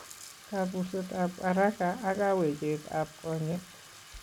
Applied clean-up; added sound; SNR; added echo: none; Bathtub (filling or washing); 19 dB; none.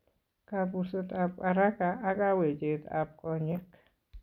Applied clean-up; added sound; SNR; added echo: none; none; none; none.